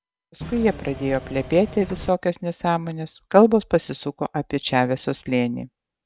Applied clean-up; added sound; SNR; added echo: none; Engine / Mechanisms; 13 dB; none.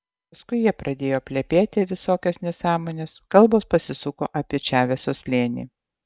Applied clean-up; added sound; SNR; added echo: none; none; none; none.